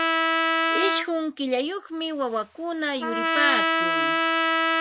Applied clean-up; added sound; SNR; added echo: none; Trumpet; -4 dB; none.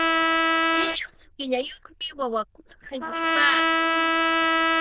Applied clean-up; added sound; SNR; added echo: neural diffusion model UNIVERSE++.